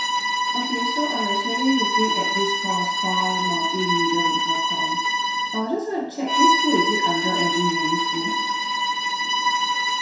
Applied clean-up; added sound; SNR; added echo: none; Bowed string instrument; -5 dB; reverberation time 0.7 s.